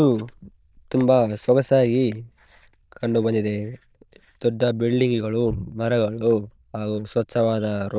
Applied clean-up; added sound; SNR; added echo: neural diffusion model UNIVERSE++.